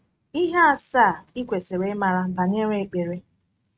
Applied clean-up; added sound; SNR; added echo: neural mask model RNNoise.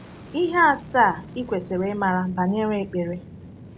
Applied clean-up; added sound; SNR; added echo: none; Fixed-wing aircraft, airplane; 17 dB; none.